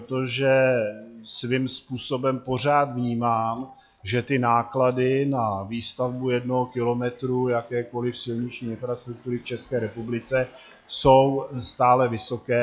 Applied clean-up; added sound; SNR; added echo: classical method log-MMSE.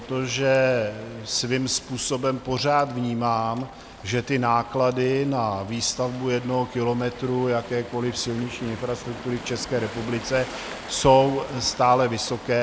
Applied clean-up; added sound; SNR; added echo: none; Waves, surf; 16 dB; none.